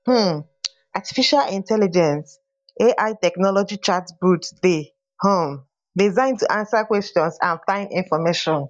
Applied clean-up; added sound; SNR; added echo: neural mask model DeepFilterNet 3.